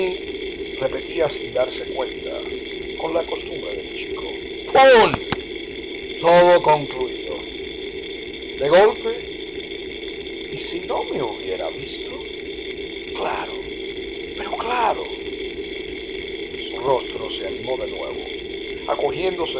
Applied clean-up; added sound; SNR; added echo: none; Mechanisms; 7 dB; none.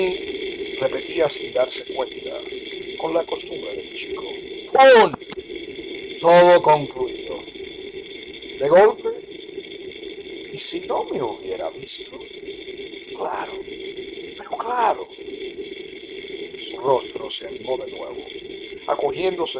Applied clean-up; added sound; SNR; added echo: neural mask model RNNoise.